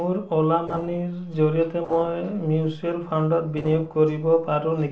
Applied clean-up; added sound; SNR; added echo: neural separator model SepFormer DNS4.